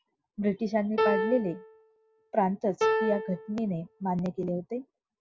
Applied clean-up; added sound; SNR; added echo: none; Piano; 0 dB; none.